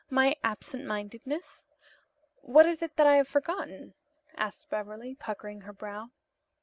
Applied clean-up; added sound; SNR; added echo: none; none; none; none.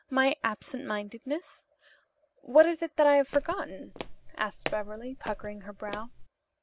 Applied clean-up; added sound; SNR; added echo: none; Walk, footsteps; 11 dB; none.